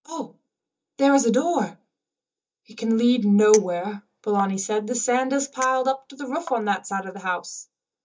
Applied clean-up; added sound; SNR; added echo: neural mask model DeepFilterNet 3.